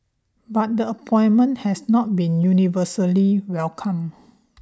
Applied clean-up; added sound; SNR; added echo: none; none; none; none.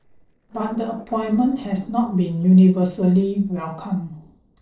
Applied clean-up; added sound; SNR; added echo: neural separator model SepFormer DNS4.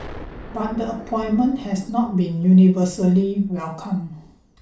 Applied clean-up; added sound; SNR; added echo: none; Explosion; 20 dB; reverberation time 0.3 s.